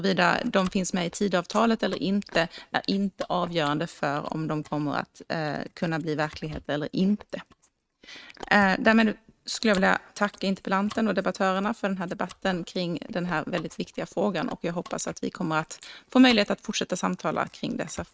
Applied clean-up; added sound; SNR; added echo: neural mask model RNNoise.